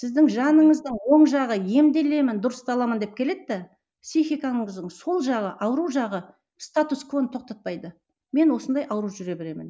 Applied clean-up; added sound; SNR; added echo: none; none; none; none.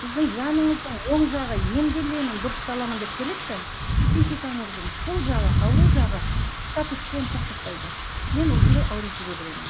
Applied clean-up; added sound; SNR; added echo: none; Wind / Rain; -4 dB; none.